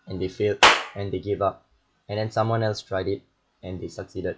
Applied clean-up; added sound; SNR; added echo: classical method log-MMSE.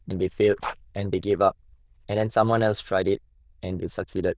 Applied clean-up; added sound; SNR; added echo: neural diffusion model UNIVERSE++.